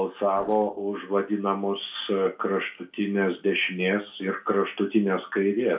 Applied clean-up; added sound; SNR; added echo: neural separator model SepFormer DNS4.